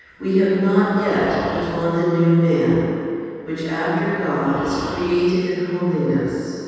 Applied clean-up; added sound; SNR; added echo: none; Breathing; 18 dB; reverberation time 2.1 s.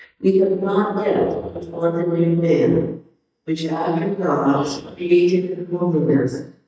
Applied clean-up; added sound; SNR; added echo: neural mask model DeepFilterNet 3.